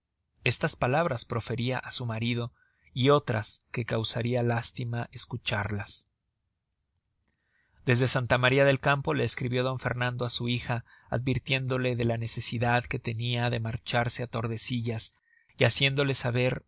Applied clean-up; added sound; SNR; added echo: none; none; none; none.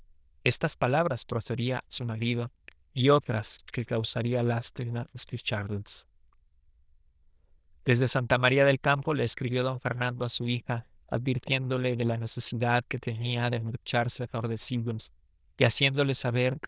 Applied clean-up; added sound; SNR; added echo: neural diffusion model UNIVERSE++.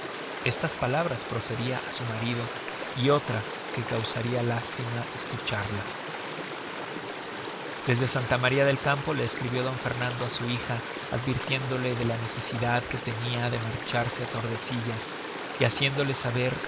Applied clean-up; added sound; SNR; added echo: none; Stream; 6 dB; none.